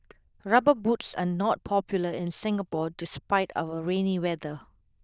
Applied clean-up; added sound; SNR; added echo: neural diffusion model UNIVERSE++.